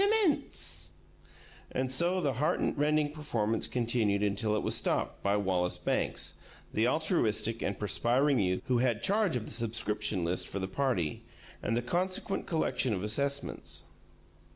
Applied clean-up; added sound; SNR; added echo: none; none; none; none.